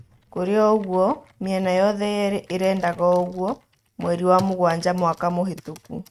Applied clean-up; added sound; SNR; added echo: neural mask model RNNoise.